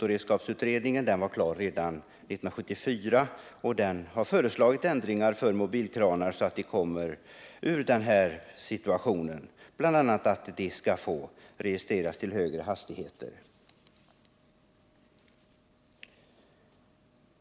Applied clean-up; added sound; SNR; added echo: none; none; none; none.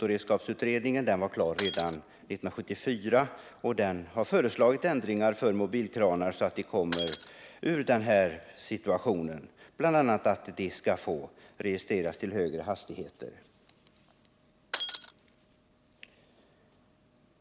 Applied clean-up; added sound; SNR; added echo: none; Shatter; -4 dB; none.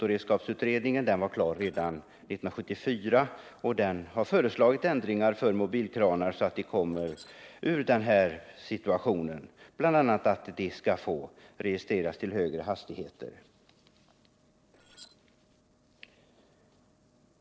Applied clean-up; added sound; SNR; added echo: neural separator model SepFormer DNS4.